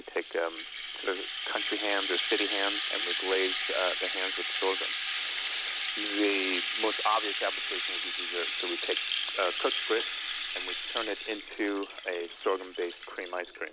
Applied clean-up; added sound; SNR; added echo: none; Rattle (instrument); -4 dB; none.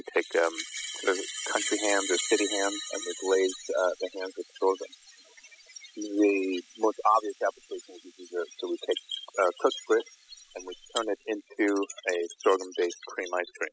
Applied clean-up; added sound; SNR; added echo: classical method spectral subtraction.